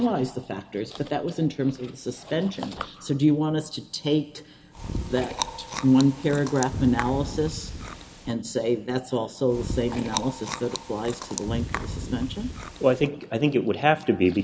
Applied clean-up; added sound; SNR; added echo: none; Chewing, mastication; 8 dB; reverberation time 0.7 s.